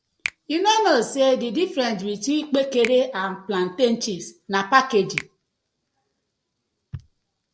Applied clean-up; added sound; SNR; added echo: none; Finger snapping; 17 dB; none.